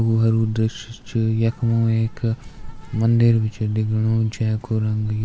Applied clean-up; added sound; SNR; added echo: none; Insect; 17 dB; none.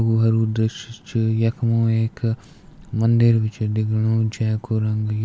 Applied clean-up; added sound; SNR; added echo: none; none; none; none.